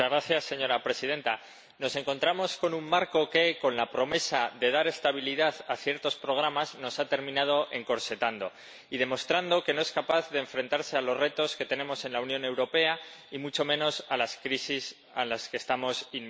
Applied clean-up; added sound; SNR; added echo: none; none; none; none.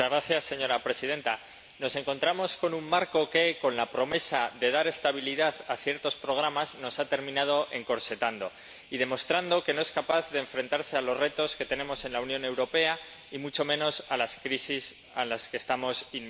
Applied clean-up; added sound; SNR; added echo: none; Cricket; 11 dB; none.